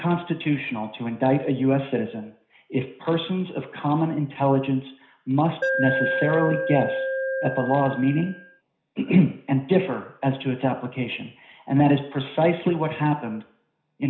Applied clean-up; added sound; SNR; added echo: none; Alarm; 3 dB; reverberation time 0.5 s.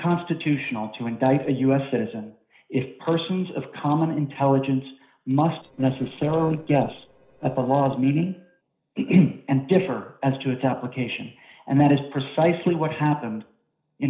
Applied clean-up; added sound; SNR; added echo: neural separator model SepFormer DNS4.